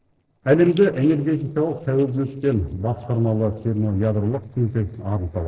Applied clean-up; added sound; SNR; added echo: neural separator model SepFormer DNS4.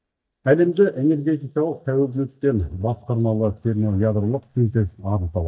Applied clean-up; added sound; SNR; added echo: neural mask model DeepFilterNet 3.